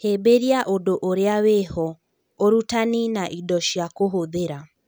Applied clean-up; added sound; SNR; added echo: none; none; none; none.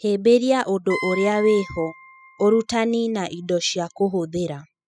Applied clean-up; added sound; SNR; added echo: classical method spectral subtraction.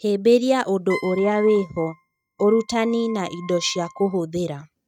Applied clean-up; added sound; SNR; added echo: neural mask model RNNoise.